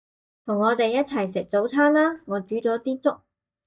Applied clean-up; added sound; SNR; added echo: neural mask model DeepFilterNet 3.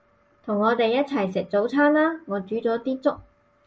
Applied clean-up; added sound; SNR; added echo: none; none; none; none.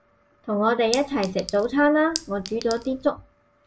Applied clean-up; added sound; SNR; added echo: none; Chink, clink; 12 dB; none.